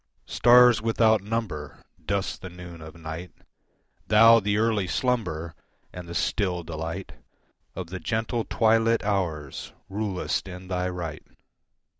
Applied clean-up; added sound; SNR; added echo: none; none; none; none.